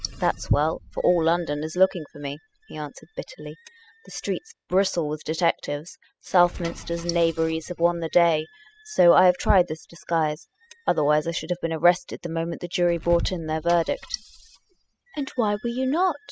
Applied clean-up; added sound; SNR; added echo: classical method spectral subtraction.